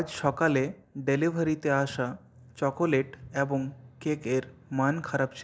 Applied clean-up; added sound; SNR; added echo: none; none; none; none.